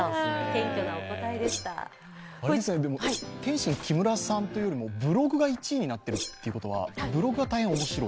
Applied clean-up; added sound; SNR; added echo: none; Whoosh, swoosh, swish; 14 dB; none.